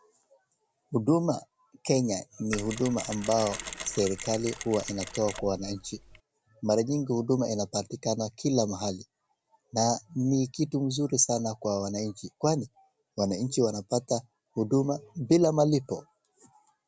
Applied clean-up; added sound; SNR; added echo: none; Mechanisms; 11 dB; none.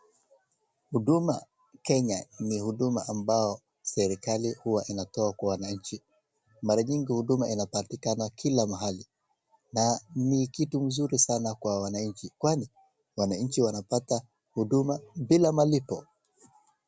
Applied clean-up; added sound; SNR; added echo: none; none; none; none.